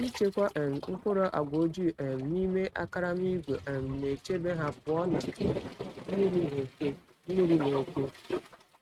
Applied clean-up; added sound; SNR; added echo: neural mask model RNNoise.